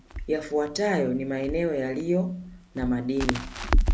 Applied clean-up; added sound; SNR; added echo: none; Crackle; 2 dB; none.